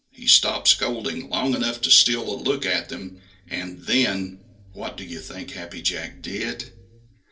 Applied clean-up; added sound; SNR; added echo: none; none; none; reverberation time 0.3 s.